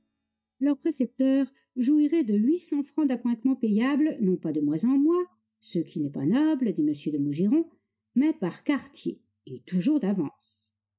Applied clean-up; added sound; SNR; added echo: neural mask model DeepFilterNet 3.